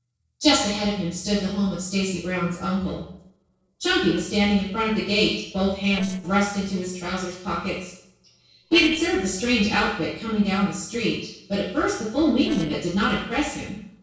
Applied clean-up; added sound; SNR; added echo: neural separator model SepFormer DNS4.